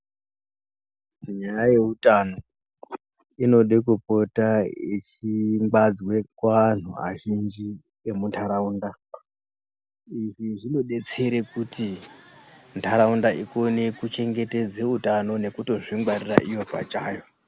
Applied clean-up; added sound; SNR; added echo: none; none; none; none.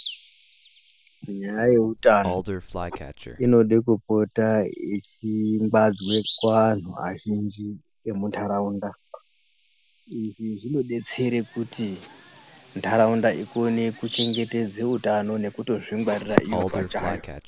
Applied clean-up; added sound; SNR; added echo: none; Bird vocalization, bird call, bird song; 11 dB; none.